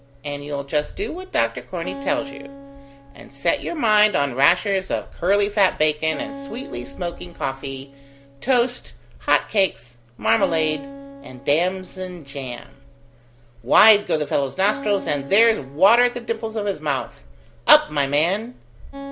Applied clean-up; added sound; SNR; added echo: none; Acoustic guitar; 17 dB; none.